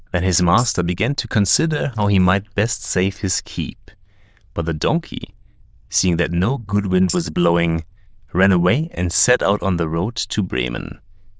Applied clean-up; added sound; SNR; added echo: neural diffusion model UNIVERSE++.